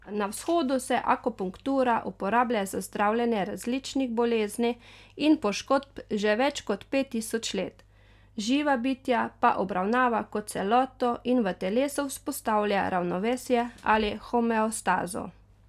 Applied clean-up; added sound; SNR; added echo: none; none; none; none.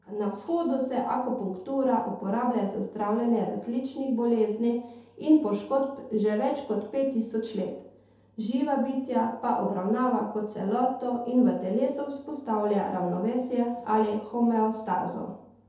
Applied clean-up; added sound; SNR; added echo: none; none; none; reverberation time 0.8 s.